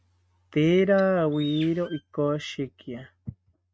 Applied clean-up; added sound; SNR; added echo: neural mask model RNNoise.